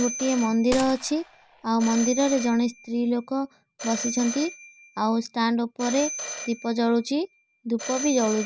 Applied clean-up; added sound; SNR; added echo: none; Gunshot, gunfire + Telephone; 11 dB; none.